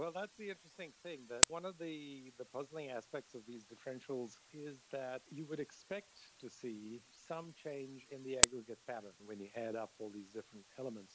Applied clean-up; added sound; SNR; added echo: none; Camera; -5 dB; none.